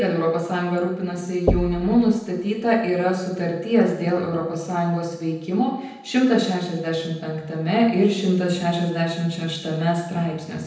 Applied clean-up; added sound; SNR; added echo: none; Knock / Wood; 7 dB; reverberation time 0.9 s.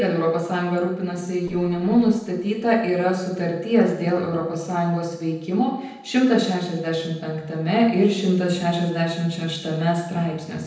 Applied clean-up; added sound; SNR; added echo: neural separator model SepFormer DNS4.